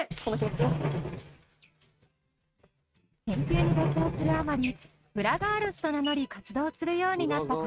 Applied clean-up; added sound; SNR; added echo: neural mask model RNNoise.